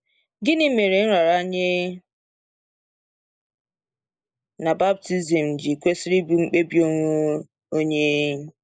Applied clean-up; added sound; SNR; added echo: neural mask model Resemble Enhance denoiser.